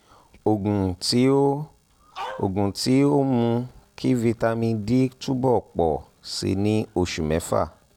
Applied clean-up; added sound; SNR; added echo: none; Dog; 11 dB; none.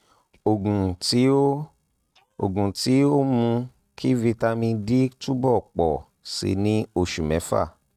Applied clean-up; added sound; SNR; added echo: neural mask model RNNoise.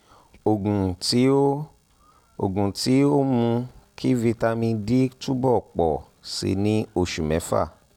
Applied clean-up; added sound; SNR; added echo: none; none; none; none.